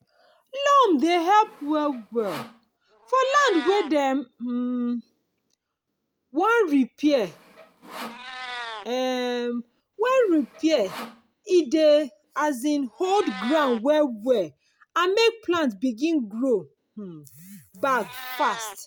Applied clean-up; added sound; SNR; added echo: none; Meow + Sawing; 18 dB; none.